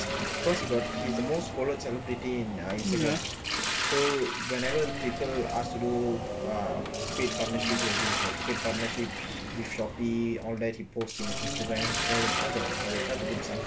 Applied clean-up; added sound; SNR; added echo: none; Subway, metro, underground + Liquid; 0 dB; none.